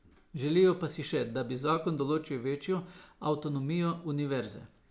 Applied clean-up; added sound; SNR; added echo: none; none; none; none.